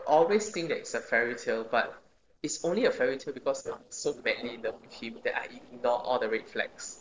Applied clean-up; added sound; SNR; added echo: neural separator model SepFormer DNS4.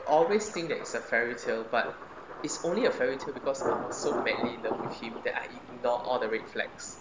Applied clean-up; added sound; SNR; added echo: none; Thunder; 7 dB; none.